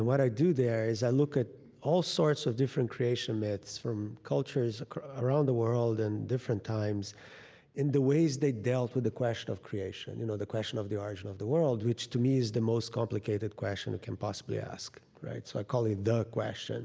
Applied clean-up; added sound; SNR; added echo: none; none; none; none.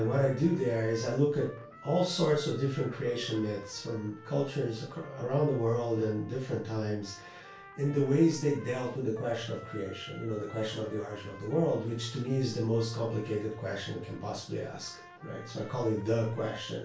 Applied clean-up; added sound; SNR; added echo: none; Trumpet; 20 dB; reverberation time 0.3 s.